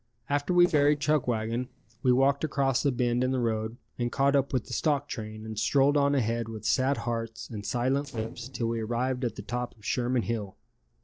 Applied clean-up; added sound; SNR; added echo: neural separator model SepFormer DNS4.